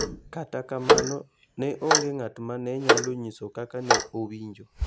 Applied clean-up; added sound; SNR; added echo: none; Clock; -5 dB; none.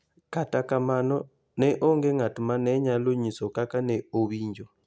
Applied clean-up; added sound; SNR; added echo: none; none; none; none.